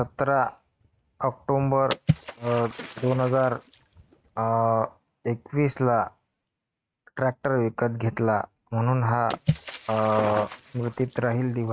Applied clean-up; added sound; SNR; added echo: neural mask model RNNoise.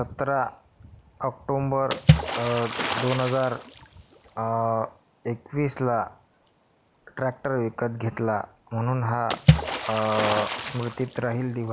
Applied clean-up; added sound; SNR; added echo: none; Water / Splash, splatter; 1 dB; none.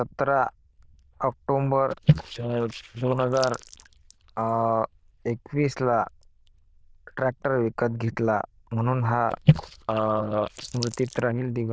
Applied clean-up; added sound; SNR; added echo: neural diffusion model UNIVERSE++.